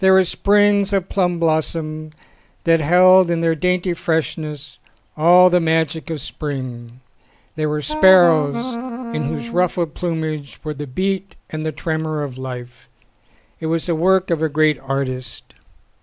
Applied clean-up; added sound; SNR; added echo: none; Wind instrument, woodwind instrument; 7 dB; none.